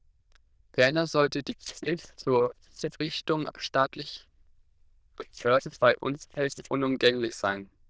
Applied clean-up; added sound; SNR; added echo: neural diffusion model UNIVERSE++.